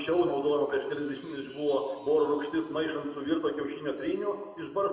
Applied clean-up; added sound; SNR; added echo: none; Wind chime; 15 dB; reverberation time 1.2 s.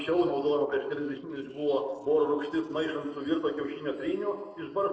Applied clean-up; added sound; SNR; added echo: neural separator model SepFormer DNS4.